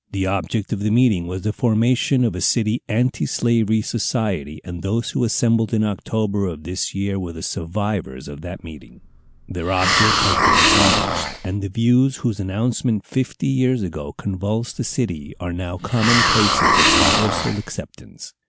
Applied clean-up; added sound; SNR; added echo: none; Hiss; -2 dB; none.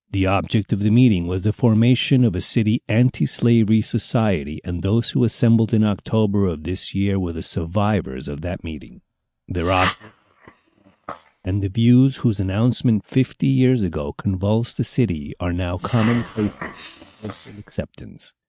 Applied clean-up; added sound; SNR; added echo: neural mask model RNNoise.